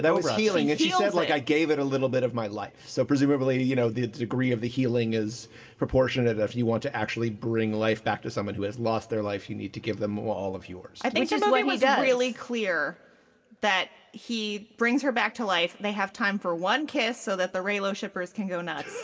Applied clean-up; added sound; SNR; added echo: none; none; none; reverberation time 0.2 s.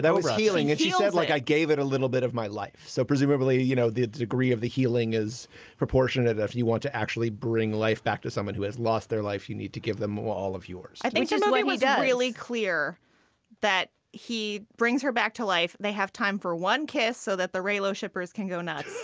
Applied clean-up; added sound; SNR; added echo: none; none; none; none.